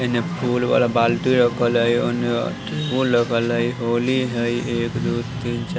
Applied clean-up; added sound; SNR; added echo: none; Guitar + Snare drum; 20 dB; none.